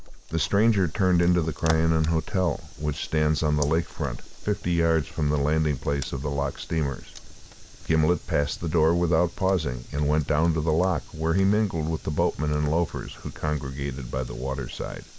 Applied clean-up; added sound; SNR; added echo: neural mask model Resemble Enhance denoiser.